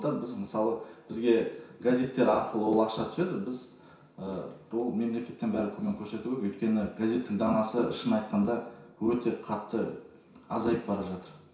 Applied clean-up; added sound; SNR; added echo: none; none; none; reverberation time 0.6 s.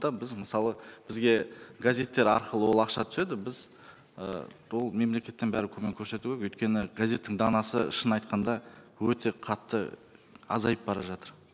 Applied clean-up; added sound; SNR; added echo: none; none; none; none.